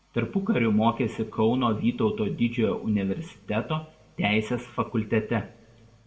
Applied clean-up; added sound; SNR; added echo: none; none; none; reverberation time 0.6 s.